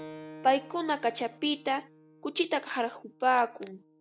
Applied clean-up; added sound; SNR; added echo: none; Keyboard (musical); 20 dB; none.